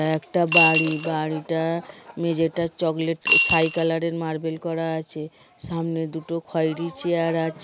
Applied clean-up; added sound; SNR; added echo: none; Coin (dropping) / Glass; -3 dB; none.